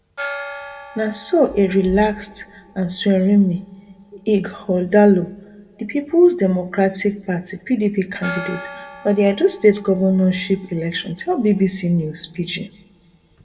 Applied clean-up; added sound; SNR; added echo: none; Gong; 19 dB; reverberation time 0.8 s.